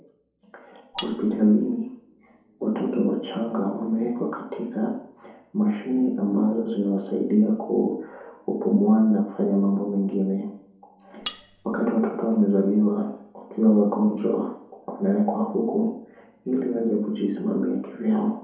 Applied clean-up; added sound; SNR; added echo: none; Cutlery, silverware; 14 dB; reverberation time 2.6 s.